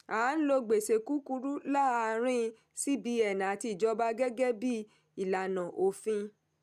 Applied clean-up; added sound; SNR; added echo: none; none; none; none.